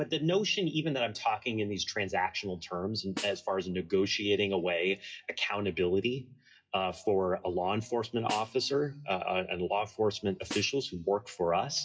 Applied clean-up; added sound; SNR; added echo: classical method WPE with log-MMSE.